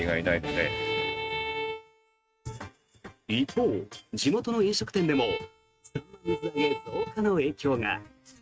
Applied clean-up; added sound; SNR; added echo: neural mask model RNNoise.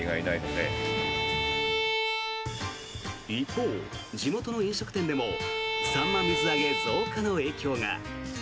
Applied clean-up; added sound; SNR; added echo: none; Bowed string instrument; 0 dB; none.